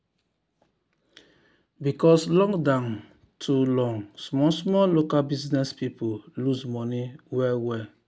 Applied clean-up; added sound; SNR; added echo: none; none; none; none.